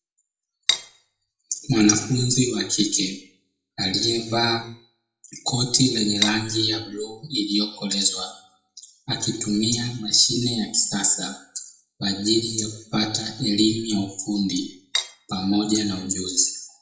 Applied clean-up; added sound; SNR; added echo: classical method WPE with log-MMSE.